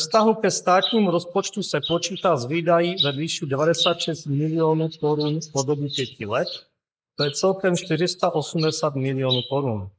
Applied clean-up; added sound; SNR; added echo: neural mask model Resemble Enhance denoiser.